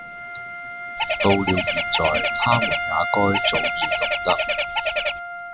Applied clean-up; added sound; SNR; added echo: none; Bird + Wind instrument, woodwind instrument; -3 dB; none.